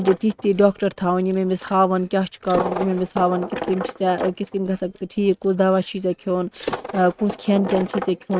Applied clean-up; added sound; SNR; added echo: neural mask model RNNoise.